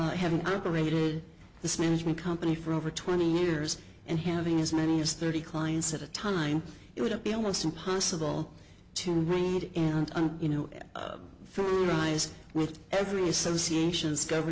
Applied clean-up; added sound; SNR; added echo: none; none; none; none.